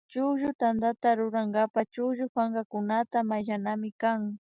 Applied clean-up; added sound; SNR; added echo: none; none; none; none.